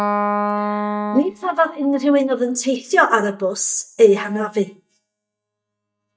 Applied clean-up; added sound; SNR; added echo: neural mask model DeepFilterNet 3.